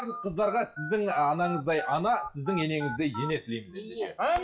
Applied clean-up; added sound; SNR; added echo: classical method log-MMSE.